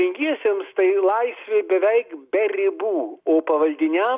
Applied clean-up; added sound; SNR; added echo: none; none; none; none.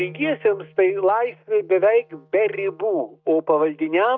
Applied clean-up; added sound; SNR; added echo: neural mask model DeepFilterNet 3.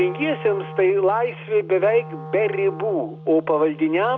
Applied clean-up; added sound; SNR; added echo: none; Wind instrument, woodwind instrument; 15 dB; none.